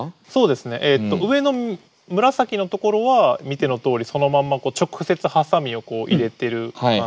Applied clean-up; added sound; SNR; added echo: none; none; none; none.